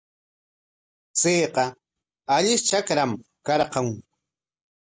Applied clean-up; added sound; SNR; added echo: none; none; none; none.